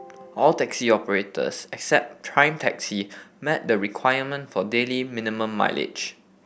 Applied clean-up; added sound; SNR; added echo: none; none; none; none.